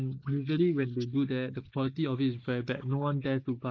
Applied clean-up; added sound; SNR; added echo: neural mask model Resemble Enhance denoiser.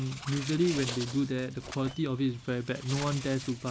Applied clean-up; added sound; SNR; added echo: none; Bird; 12 dB; none.